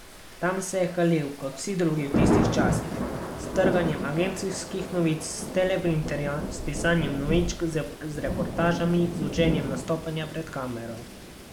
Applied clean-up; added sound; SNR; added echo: none; Thunder / Rain; 3 dB; none.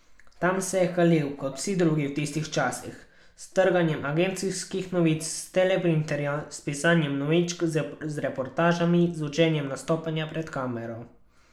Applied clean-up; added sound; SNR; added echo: none; none; none; none.